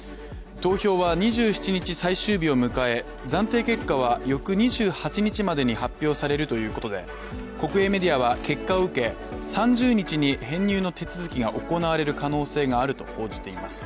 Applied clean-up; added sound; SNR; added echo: none; none; none; none.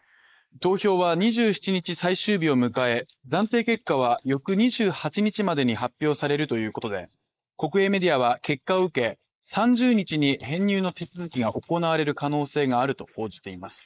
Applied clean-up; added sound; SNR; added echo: neural mask model Resemble Enhance denoiser.